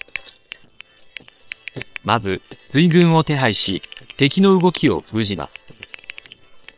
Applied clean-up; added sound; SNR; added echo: neural separator model SepFormer WHAM!.